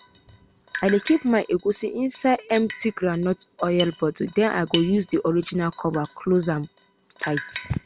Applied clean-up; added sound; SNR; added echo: none; Drip; 15 dB; none.